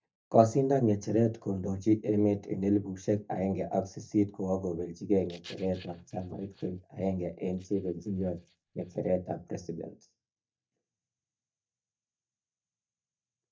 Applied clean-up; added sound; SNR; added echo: neural mask model DeepFilterNet 3.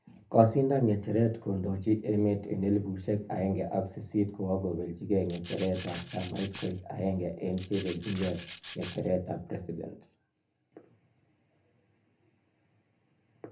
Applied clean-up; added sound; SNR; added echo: none; Rattle (instrument); 13 dB; reverberation time 0.3 s.